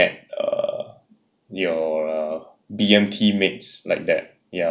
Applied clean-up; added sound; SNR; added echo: none; none; none; none.